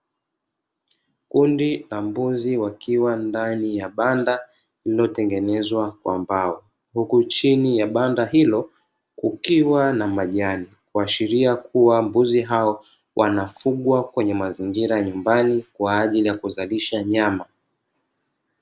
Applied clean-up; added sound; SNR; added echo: none; none; none; none.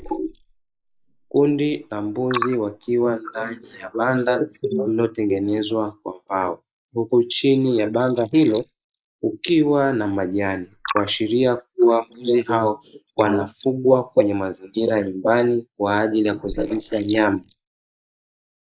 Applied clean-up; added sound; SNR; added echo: neural mask model Resemble Enhance denoiser.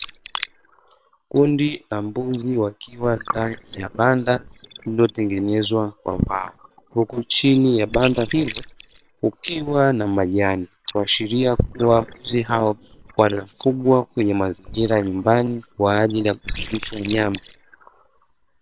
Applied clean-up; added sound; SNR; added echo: neural separator model SepFormer WHAM!.